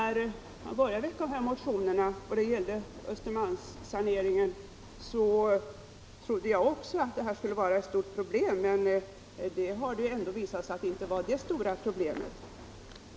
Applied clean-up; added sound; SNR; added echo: none; Subway, metro, underground; 19 dB; none.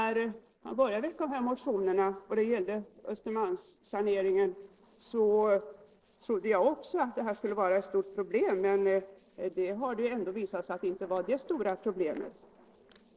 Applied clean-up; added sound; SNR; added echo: neural separator model SepFormer DNS4.